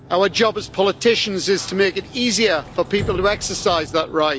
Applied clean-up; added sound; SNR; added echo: none; Sliding door; 16 dB; none.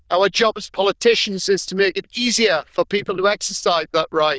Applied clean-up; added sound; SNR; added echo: neural diffusion model UNIVERSE++.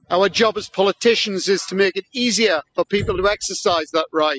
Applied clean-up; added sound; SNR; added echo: classical method spectral subtraction.